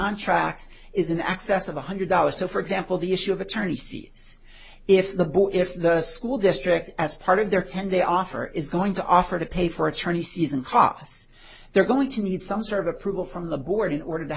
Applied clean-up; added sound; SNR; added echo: none; none; none; none.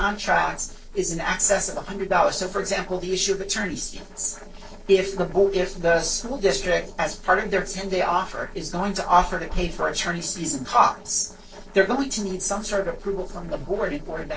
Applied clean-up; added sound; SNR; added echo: neural separator model SepFormer DNS4.